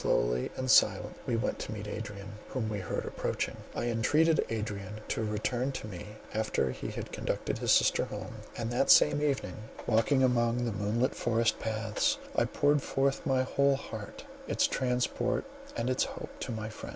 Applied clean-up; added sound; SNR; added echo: none; none; none; none.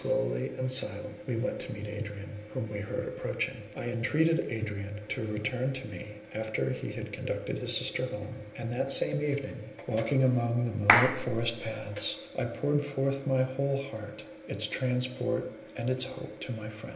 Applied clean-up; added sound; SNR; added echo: none; Clapping; -2 dB; reverberation time 0.8 s.